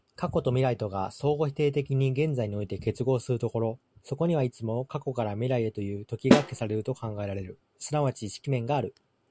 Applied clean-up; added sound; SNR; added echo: none; Snare drum; -1 dB; none.